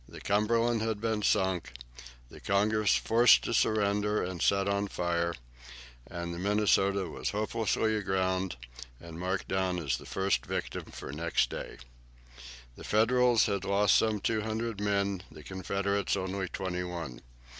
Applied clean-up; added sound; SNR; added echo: none; none; none; none.